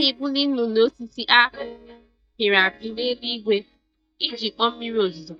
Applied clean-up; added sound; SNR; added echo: neural mask model DeepFilterNet 3.